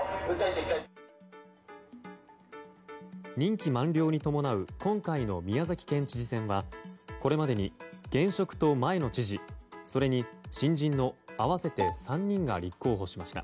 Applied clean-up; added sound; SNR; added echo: none; Bowed string instrument; 8 dB; none.